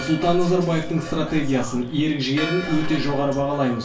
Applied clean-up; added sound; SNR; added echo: none; Church bell; 15 dB; reverberation time 0.2 s.